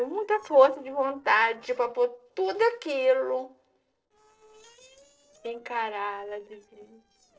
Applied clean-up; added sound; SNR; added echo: neural separator model SepFormer DNS4.